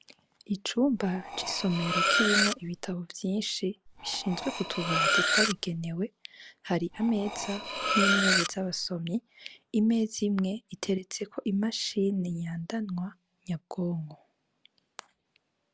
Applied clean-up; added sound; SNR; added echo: none; Cutlery, silverware; -2 dB; none.